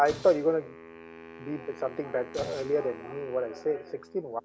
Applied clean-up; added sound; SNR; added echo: none; Explosion + Wind instrument, woodwind instrument; 15 dB; none.